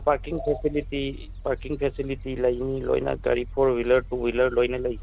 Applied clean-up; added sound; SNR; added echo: none; Gull, seagull; 12 dB; none.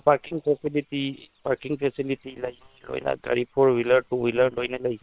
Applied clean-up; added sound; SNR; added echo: neural separator model SepFormer WHAM!.